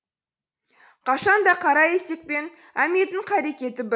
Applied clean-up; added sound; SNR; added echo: none; none; none; none.